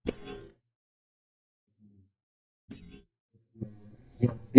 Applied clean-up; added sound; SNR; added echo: neural mask model DeepFilterNet 3.